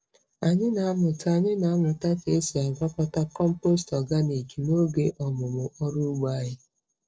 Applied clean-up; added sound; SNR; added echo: neural separator model SepFormer DNS4.